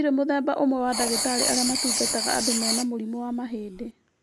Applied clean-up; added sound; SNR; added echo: none; Writing; 2 dB; none.